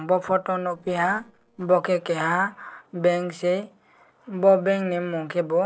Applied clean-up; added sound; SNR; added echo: neural separator model SepFormer DNS4.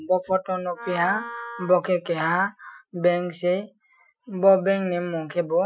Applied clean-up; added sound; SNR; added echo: classical method Wiener filter.